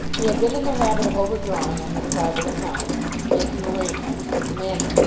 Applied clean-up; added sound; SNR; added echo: none; Rain; -3 dB; reverberation time 0.9 s.